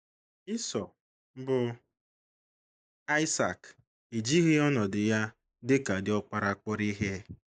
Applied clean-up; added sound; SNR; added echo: neural mask model Resemble Enhance denoiser.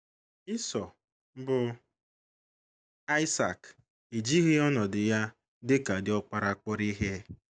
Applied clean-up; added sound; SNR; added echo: none; none; none; none.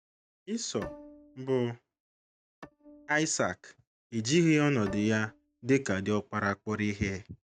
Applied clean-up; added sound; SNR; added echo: neural mask model RNNoise.